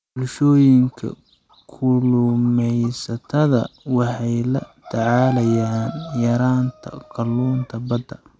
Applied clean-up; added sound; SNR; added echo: none; none; none; none.